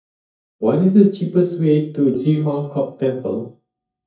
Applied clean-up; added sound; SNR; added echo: neural mask model DeepFilterNet 3.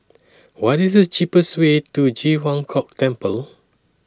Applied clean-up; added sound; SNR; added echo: none; none; none; none.